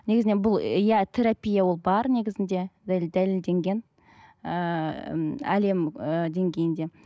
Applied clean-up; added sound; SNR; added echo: none; none; none; none.